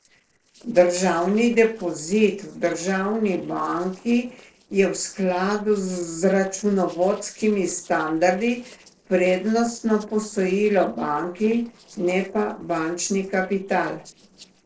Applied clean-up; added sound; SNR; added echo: neural separator model SepFormer DNS4.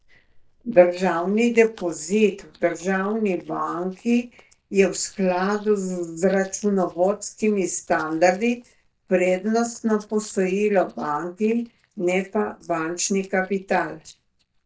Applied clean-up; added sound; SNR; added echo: neural mask model DeepFilterNet 3.